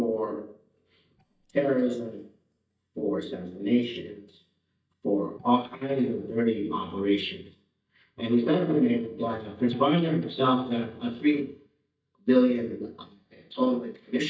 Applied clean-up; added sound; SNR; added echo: neural mask model DeepFilterNet 3.